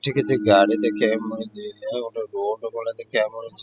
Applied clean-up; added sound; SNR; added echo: classical method spectral subtraction.